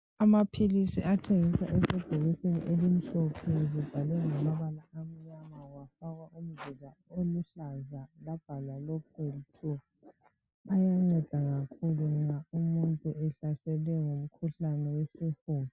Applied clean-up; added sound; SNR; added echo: none; none; none; none.